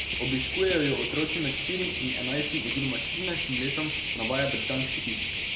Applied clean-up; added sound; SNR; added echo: none; Cricket; 0 dB; none.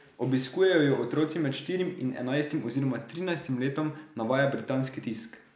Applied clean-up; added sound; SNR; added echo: none; none; none; none.